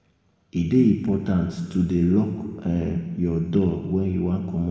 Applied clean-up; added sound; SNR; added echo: none; none; none; reverberation time 1.5 s.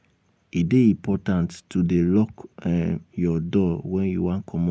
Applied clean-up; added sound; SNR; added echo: none; none; none; none.